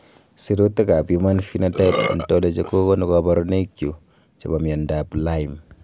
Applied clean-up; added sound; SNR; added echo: none; Burping, eructation; 13 dB; none.